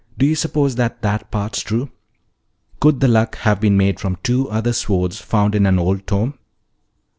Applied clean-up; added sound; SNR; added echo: none; none; none; none.